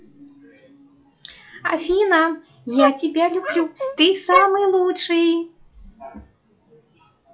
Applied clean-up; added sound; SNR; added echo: classical method log-MMSE.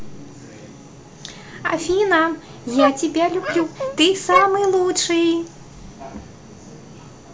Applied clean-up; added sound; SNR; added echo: none; Dog; 5 dB; none.